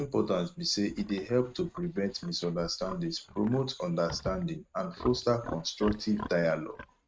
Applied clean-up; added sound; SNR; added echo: neural mask model RNNoise.